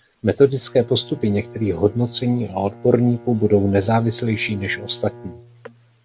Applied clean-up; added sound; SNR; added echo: none; Bowed string instrument; 20 dB; none.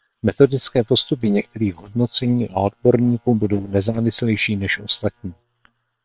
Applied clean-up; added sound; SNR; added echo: neural separator model SepFormer WHAM!.